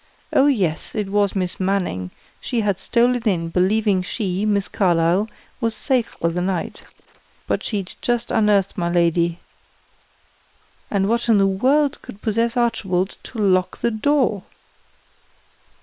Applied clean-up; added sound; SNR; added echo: neural separator model SepFormer WHAM!.